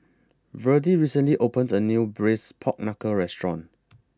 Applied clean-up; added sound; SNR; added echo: none; none; none; none.